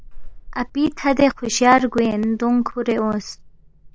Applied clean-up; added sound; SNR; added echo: none; Squeak / Walk, footsteps; 16 dB; none.